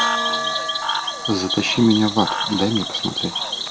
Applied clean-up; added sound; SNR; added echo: none; Cricket / Frog + Bell; 2 dB; none.